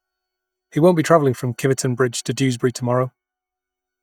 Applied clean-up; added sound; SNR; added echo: neural mask model DeepFilterNet 3.